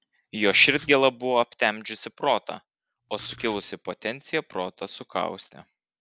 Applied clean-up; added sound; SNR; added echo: none; Writing; 17 dB; none.